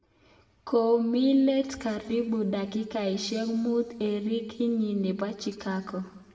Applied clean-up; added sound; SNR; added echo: none; none; none; reverberation time 1.5 s.